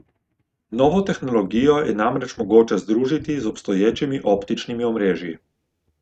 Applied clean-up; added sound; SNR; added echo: neural mask model RNNoise.